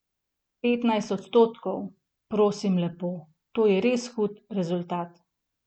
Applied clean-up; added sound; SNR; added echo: none; none; none; none.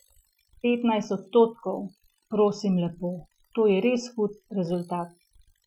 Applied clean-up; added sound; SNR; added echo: classical method Wiener filter.